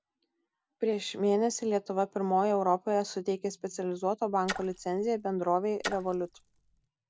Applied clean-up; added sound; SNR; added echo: none; Splash, splatter; 12 dB; none.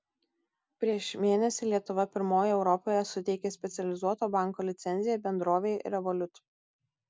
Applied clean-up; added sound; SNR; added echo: none; none; none; none.